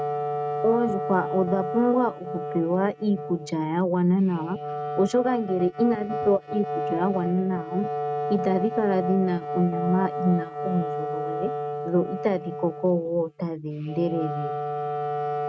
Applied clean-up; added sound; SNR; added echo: neural mask model RNNoise.